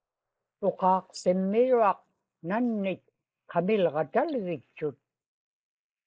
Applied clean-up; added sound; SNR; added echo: neural mask model Resemble Enhance denoiser.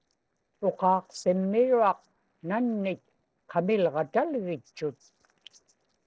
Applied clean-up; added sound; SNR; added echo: neural separator model SepFormer DNS4.